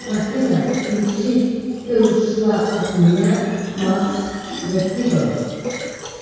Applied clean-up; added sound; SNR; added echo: none; Fill (with liquid); 12 dB; reverberation time 2.0 s.